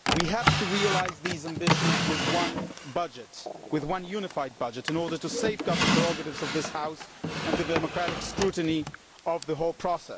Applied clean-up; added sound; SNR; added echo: none; Drawer open or close; 0 dB; none.